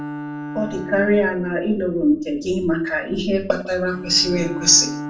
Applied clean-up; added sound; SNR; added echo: none; Bowed string instrument; 13 dB; reverberation time 0.4 s.